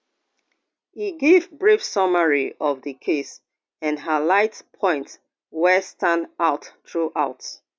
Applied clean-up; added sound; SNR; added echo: none; none; none; none.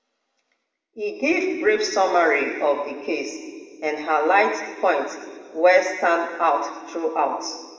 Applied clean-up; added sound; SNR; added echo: none; none; none; reverberation time 1.7 s.